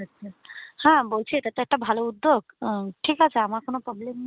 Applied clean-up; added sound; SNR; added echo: none; none; none; none.